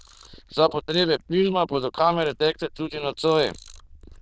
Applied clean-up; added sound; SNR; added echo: neural diffusion model UNIVERSE++.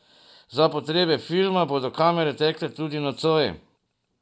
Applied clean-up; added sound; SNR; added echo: none; none; none; none.